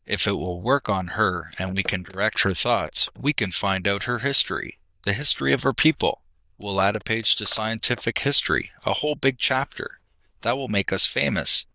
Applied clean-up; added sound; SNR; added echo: neural diffusion model UNIVERSE++.